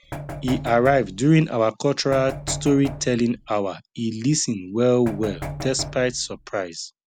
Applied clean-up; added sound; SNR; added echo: none; Knock; 12 dB; none.